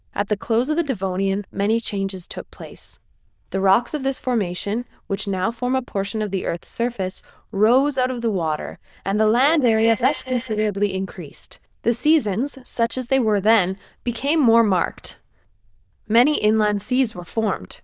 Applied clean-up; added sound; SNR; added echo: neural diffusion model UNIVERSE++.